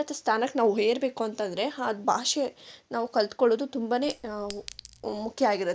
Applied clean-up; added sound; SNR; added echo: none; Chink, clink; 18 dB; none.